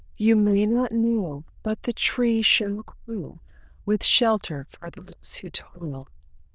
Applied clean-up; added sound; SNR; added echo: neural diffusion model UNIVERSE++.